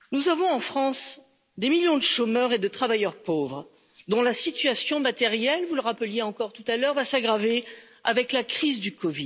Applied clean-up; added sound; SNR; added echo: none; none; none; none.